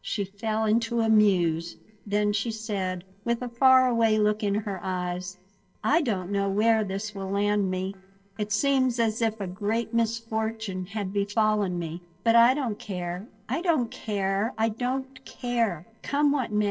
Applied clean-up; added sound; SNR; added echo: neural separator model SepFormer DNS4.